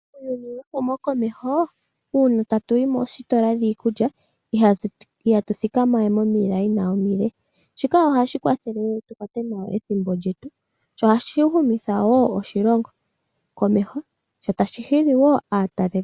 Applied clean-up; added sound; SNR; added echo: none; none; none; none.